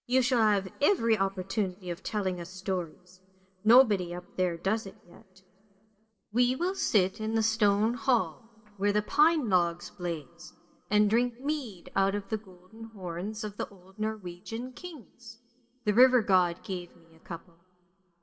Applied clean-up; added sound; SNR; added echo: none; none; none; reverberation time 0.8 s.